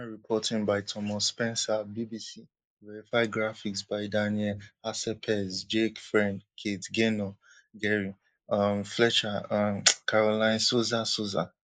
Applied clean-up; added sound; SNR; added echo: neural mask model Resemble Enhance denoiser.